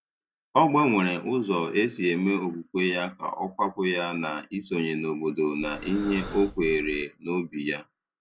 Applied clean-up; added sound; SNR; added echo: none; Breathing; 13 dB; none.